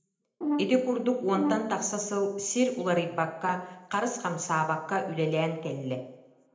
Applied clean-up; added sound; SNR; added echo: none; Brass instrument; 4 dB; reverberation time 0.8 s.